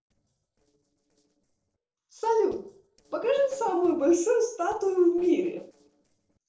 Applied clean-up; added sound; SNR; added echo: neural separator model SepFormer DNS4.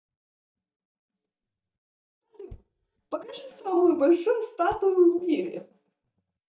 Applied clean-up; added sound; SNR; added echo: neural mask model DeepFilterNet 3.